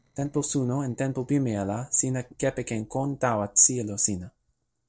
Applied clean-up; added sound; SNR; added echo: neural separator model SepFormer DNS4.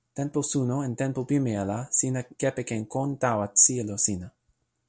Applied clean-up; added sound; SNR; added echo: none; none; none; none.